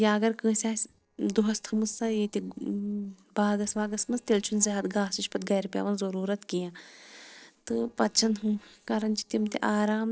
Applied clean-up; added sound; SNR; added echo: neural separator model SepFormer DNS4.